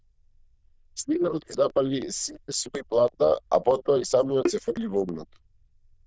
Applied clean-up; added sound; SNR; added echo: neural diffusion model UNIVERSE++.